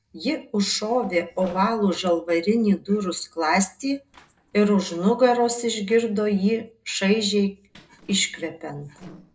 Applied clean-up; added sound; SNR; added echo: neural separator model SepFormer DNS4.